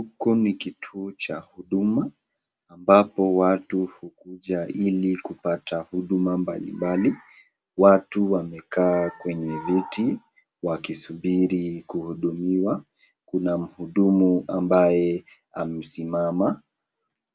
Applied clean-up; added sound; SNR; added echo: none; none; none; none.